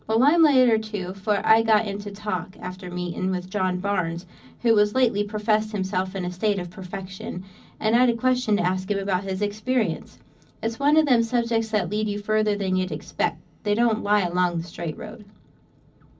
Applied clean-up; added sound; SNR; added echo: none; none; none; reverberation time 0.4 s.